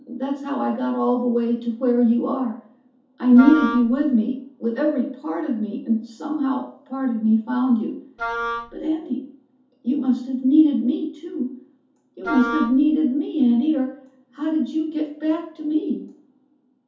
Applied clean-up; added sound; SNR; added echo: none; Wind instrument, woodwind instrument; 7 dB; reverberation time 0.5 s.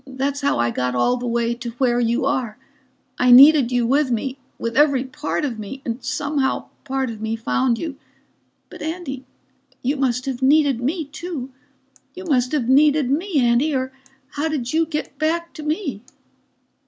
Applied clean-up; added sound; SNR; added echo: none; none; none; none.